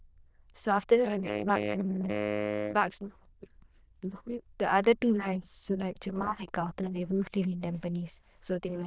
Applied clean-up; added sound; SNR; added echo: neural diffusion model UNIVERSE++.